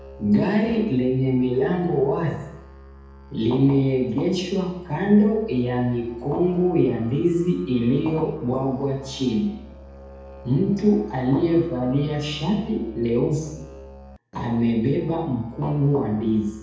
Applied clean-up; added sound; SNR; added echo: none; Musical instrument; 20 dB; reverberation time 0.8 s.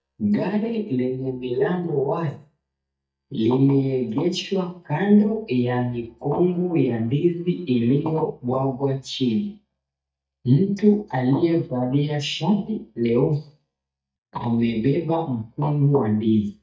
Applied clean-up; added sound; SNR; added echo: neural mask model DeepFilterNet 3.